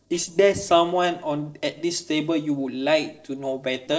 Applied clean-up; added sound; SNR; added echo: neural separator model SepFormer DNS4.